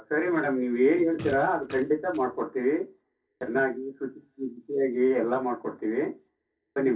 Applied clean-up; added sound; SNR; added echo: none; Fart; 16 dB; reverberation time 0.3 s.